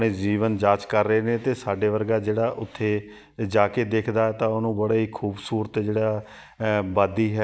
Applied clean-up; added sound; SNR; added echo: none; none; none; none.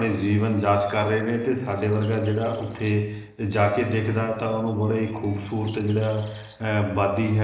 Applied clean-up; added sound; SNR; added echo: neural separator model SepFormer DNS4.